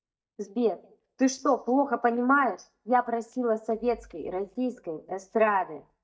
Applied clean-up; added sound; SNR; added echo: neural mask model DeepFilterNet 3.